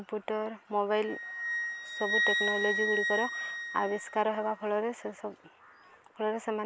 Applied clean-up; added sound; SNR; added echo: none; Wind instrument, woodwind instrument; 2 dB; none.